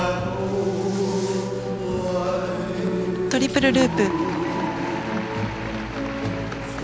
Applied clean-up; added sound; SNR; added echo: none; Microwave oven; 13 dB; none.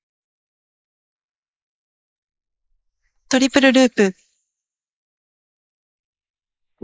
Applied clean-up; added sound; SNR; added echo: neural mask model Resemble Enhance denoiser.